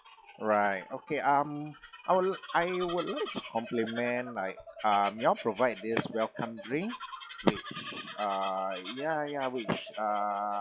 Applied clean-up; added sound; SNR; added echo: classical method log-MMSE.